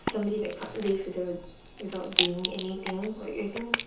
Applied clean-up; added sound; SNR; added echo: none; Rattle; 2 dB; reverberation time 0.7 s.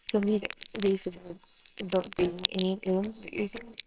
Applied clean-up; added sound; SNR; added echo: neural separator model SepFormer WHAMR!.